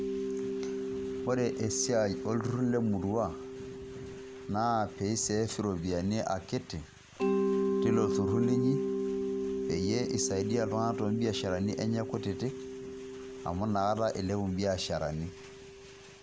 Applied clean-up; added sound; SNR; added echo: none; Mallet percussion; 3 dB; none.